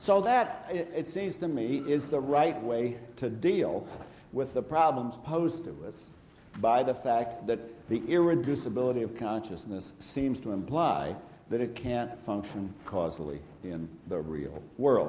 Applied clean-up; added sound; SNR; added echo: none; none; none; none.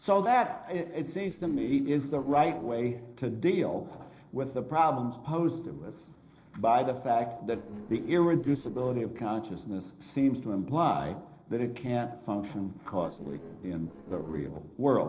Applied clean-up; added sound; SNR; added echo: neural separator model SepFormer DNS4.